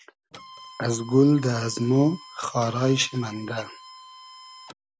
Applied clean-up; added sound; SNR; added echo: none; Printer; 20 dB; none.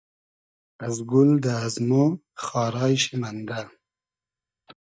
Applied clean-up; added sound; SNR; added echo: neural mask model DeepFilterNet 3.